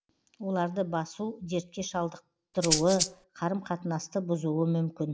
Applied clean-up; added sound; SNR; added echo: none; Rattle (instrument); 0 dB; none.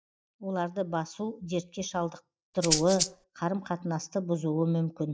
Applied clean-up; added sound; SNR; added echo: neural mask model DeepFilterNet 3.